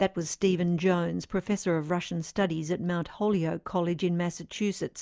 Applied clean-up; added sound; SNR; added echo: none; none; none; none.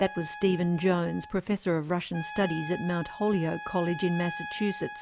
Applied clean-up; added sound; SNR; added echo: none; Trumpet; 12 dB; none.